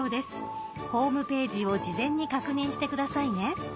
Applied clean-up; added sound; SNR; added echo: none; none; none; none.